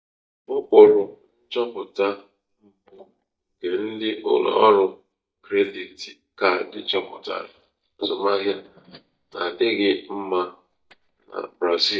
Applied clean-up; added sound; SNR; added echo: neural mask model DeepFilterNet 3.